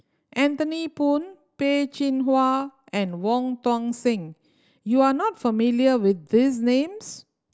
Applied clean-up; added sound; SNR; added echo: none; none; none; none.